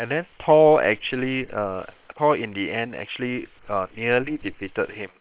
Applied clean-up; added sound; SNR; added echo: neural separator model SepFormer WHAM!.